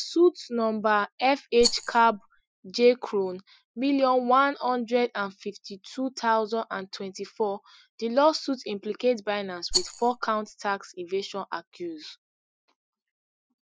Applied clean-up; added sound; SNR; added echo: classical method Wiener filter.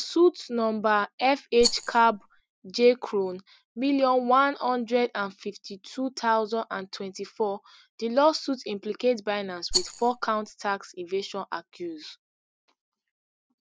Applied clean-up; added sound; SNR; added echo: none; Rattle; 5 dB; none.